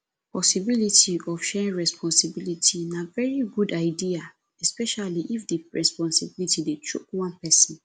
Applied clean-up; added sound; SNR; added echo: none; none; none; none.